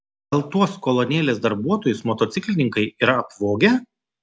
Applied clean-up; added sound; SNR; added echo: none; none; none; none.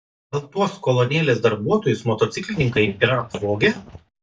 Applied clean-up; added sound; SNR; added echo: neural mask model DeepFilterNet 3.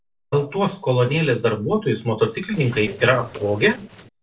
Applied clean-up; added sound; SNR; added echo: neural separator model SepFormer DNS4.